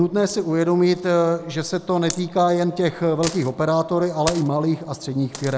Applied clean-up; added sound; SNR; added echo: none; Coin (dropping); 17 dB; none.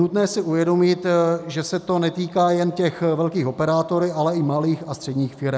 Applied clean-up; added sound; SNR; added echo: none; none; none; none.